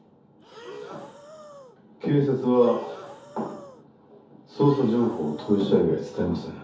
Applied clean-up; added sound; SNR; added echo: none; Breathing; 18 dB; reverberation time 0.5 s.